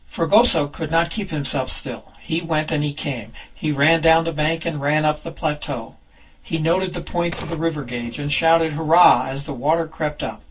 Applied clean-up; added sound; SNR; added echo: neural separator model SepFormer DNS4.